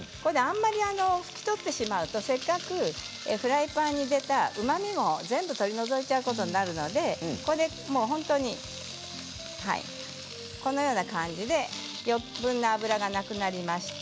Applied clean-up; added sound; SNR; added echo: none; none; none; none.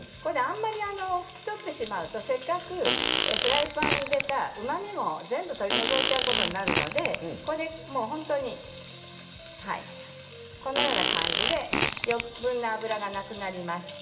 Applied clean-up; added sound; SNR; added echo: none; Fart; -3 dB; reverberation time 0.9 s.